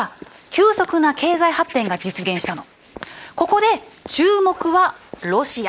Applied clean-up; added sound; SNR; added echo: neural mask model Resemble Enhance denoiser.